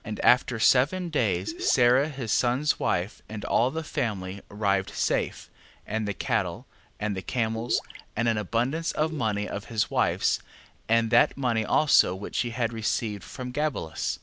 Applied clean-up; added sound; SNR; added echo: none; Gurgling; 14 dB; none.